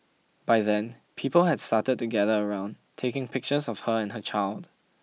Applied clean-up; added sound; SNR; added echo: none; none; none; none.